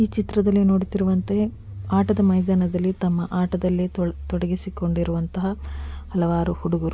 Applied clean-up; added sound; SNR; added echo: none; none; none; none.